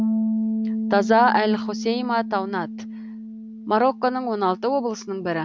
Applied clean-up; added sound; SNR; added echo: none; Bass guitar; 5 dB; none.